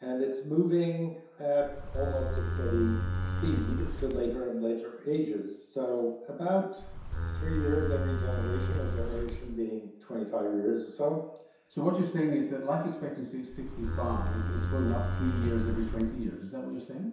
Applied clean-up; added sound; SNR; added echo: none; Livestock, farm animals, working animals; 0 dB; reverberation time 0.7 s.